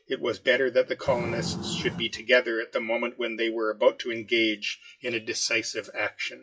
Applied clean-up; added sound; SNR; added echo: classical method WPE with log-MMSE.